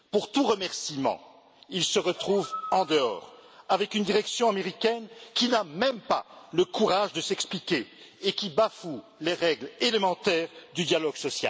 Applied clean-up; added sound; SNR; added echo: none; Animal; 14 dB; none.